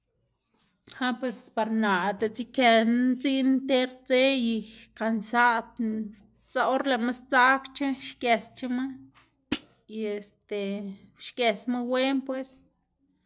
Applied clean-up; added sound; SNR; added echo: neural separator model SepFormer DNS4.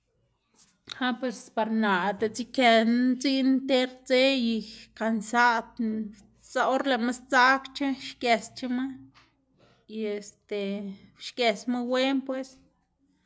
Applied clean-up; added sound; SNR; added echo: none; none; none; none.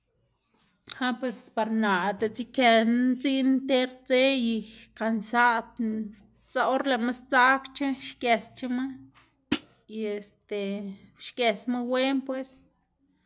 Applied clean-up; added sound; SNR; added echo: none; Hi-hat; 2 dB; none.